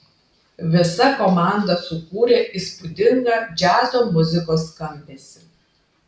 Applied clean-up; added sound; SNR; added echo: none; none; none; none.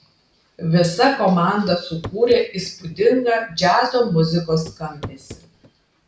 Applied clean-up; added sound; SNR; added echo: none; Walk, footsteps / Run / Wood; 18 dB; none.